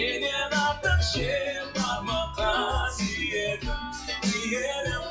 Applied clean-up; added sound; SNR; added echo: classical method WPE with log-MMSE.